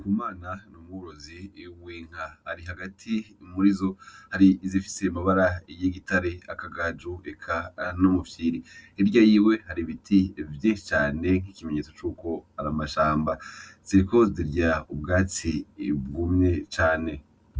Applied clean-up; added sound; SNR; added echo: none; none; none; none.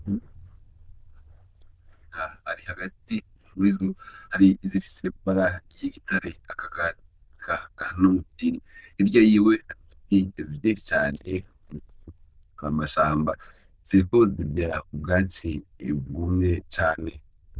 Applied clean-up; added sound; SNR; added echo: neural diffusion model UNIVERSE++.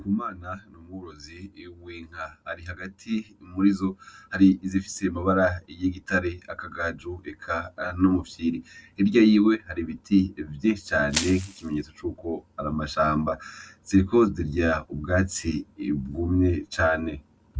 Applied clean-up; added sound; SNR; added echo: none; Crushing; 9 dB; none.